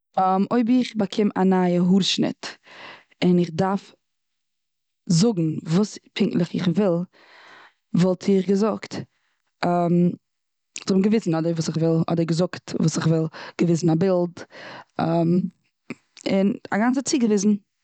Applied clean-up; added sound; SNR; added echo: none; none; none; none.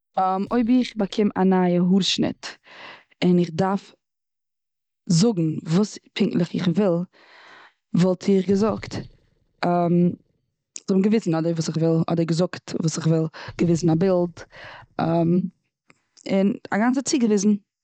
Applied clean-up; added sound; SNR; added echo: neural mask model DeepFilterNet 3.